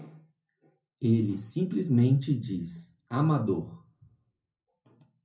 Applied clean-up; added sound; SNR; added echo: none; none; none; reverberation time 0.4 s.